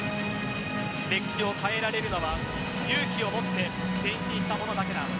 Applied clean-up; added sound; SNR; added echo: none; Applause / Cheering; 15 dB; none.